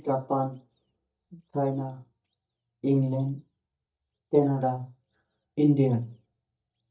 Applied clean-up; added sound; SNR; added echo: neural mask model DeepFilterNet 3.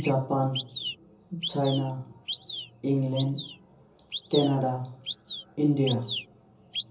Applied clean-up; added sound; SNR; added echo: none; Bird vocalization, bird call, bird song; 10 dB; reverberation time 0.6 s.